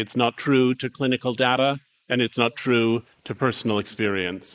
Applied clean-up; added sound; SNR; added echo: neural mask model Resemble Enhance denoiser.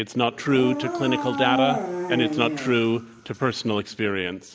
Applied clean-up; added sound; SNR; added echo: none; Dog; 5 dB; none.